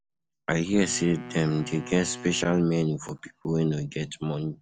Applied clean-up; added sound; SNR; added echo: none; Wind instrument, woodwind instrument; 16 dB; none.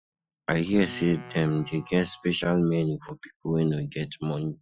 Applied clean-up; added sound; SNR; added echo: classical method Wiener filter.